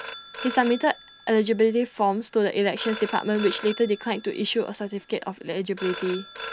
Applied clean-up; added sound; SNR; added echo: none; Telephone; 5 dB; none.